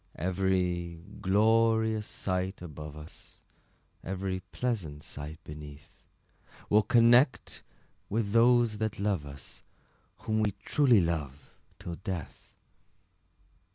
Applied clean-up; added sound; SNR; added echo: none; none; none; none.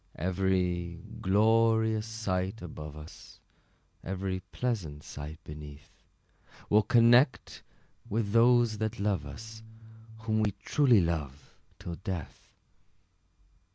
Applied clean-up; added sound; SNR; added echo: none; Bass guitar; 16 dB; none.